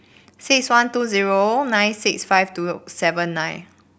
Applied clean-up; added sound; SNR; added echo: none; none; none; none.